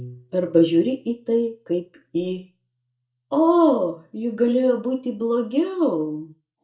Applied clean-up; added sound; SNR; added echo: neural mask model DeepFilterNet 3.